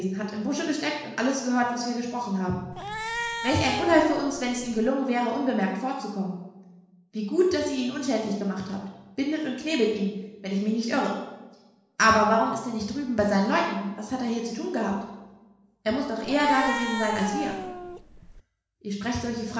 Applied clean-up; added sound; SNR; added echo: none; Cat; 6 dB; reverberation time 1.1 s.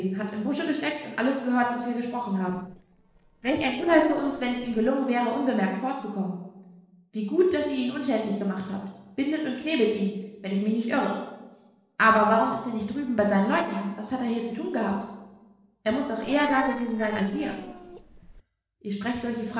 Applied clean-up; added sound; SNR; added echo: neural separator model SepFormer DNS4.